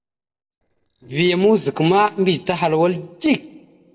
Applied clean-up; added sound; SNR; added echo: neural separator model SepFormer DNS4.